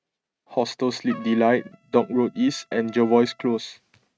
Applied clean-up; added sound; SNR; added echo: neural mask model RNNoise.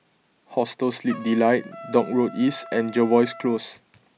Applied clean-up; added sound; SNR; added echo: none; Trumpet; 19 dB; none.